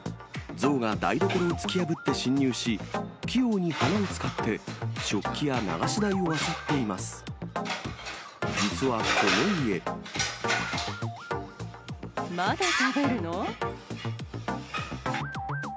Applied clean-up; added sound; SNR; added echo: none; none; none; none.